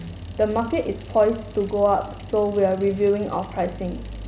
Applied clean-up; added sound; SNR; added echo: none; Guitar + Bicycle; 18 dB; none.